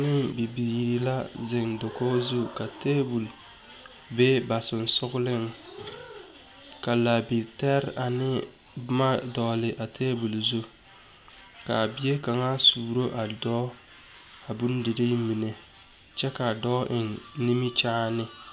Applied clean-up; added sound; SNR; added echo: none; none; none; none.